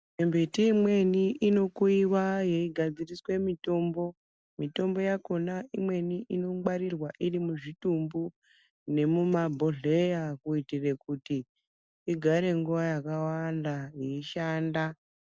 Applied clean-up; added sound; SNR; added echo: none; none; none; none.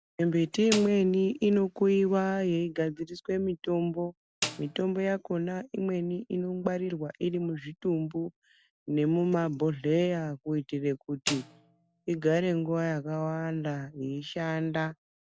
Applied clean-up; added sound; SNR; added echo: none; Snare drum; 11 dB; none.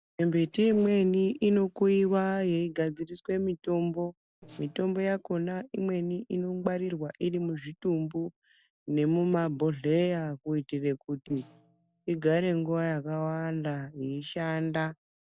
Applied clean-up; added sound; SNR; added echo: neural separator model SepFormer DNS4.